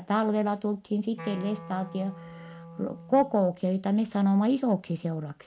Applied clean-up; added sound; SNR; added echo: none; Wind instrument, woodwind instrument; 17 dB; none.